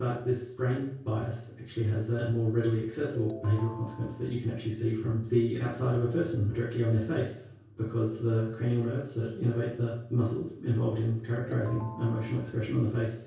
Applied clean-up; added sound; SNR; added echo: none; Ringtone; 18 dB; reverberation time 0.6 s.